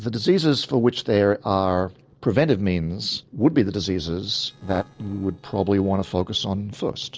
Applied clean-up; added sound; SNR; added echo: neural separator model SepFormer DNS4.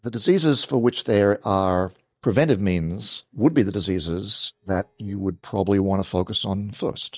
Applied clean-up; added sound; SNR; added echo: neural mask model DeepFilterNet 3.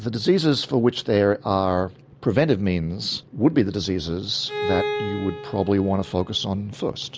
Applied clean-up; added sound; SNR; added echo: none; Bowed string instrument; 8 dB; none.